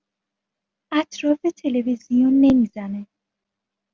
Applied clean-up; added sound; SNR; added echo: none; none; none; none.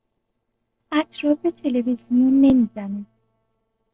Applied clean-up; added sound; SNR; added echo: neural separator model SepFormer DNS4.